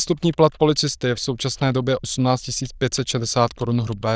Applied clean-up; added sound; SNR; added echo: neural diffusion model UNIVERSE++.